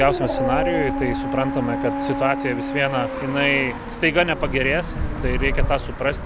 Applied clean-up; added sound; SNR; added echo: none; Dog; 6 dB; none.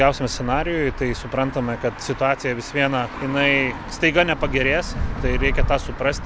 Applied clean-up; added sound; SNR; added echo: none; none; none; none.